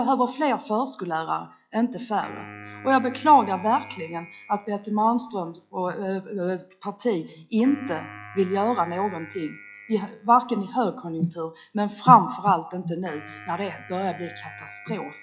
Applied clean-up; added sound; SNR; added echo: classical method log-MMSE.